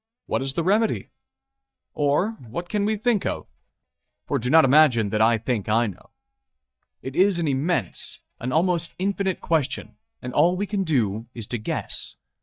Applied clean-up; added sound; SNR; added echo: neural mask model DeepFilterNet 3.